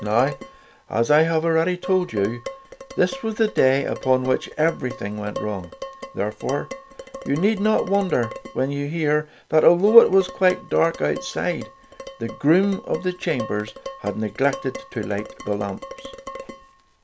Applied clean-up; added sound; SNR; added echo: none; Dishes, pots, and pans; 15 dB; none.